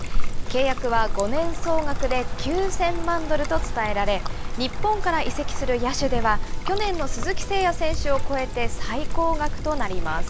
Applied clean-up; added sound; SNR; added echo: none; Trickle, dribble; -3 dB; none.